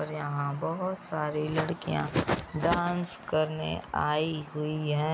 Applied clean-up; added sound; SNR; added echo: none; none; none; none.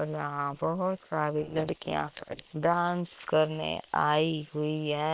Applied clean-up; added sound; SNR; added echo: neural separator model SepFormer WHAM!.